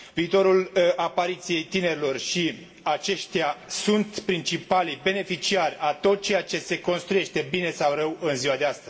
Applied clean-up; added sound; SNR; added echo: none; none; none; reverberation time 0.8 s.